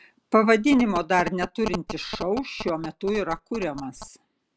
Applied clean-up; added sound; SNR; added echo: none; Telephone; 12 dB; none.